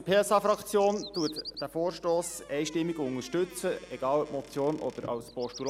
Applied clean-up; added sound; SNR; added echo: none; Bird vocalization, bird call, bird song + Squeak / Wood; 18 dB; none.